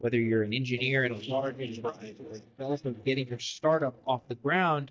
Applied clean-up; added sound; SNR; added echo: neural mask model DeepFilterNet 3.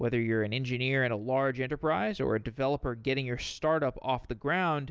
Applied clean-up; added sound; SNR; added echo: none; none; none; none.